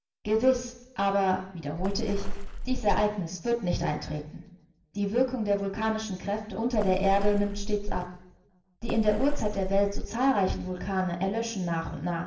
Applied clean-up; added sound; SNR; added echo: none; Water / Splash, splatter; 0 dB; reverberation time 0.9 s.